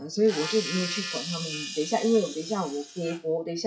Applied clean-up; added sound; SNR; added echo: classical method WPE with log-MMSE.